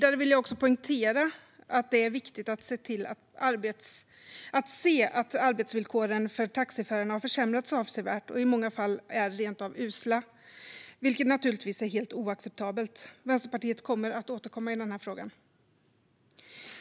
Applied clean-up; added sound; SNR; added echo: none; none; none; none.